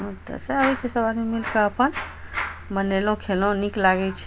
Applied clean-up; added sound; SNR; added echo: none; none; none; none.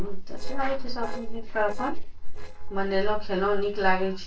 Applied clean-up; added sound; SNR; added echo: neural separator model SepFormer DNS4.